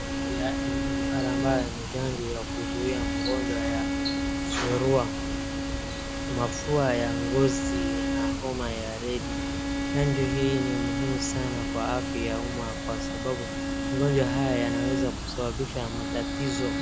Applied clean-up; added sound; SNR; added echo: none; Water + Bowed string instrument; -1 dB; none.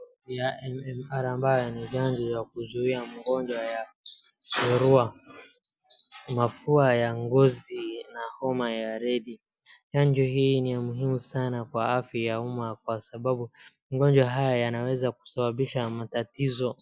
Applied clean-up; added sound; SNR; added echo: none; none; none; none.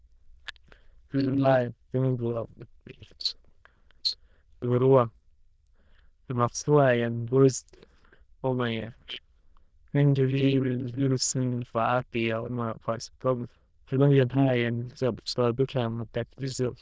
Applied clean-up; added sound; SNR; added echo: neural diffusion model UNIVERSE++.